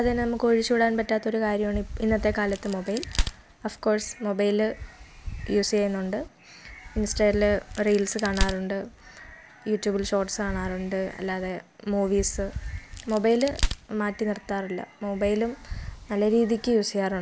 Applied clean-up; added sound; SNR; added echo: none; Crack; 9 dB; none.